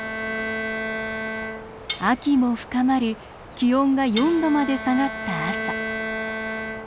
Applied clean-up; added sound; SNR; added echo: none; Bowed string instrument + Cutlery, silverware; 6 dB; none.